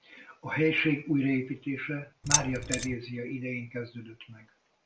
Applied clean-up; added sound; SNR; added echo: none; Keys jangling; -2 dB; none.